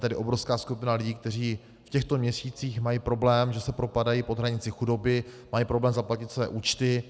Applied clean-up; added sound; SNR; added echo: none; none; none; none.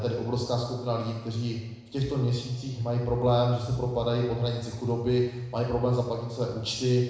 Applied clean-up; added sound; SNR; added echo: none; none; none; reverberation time 1.0 s.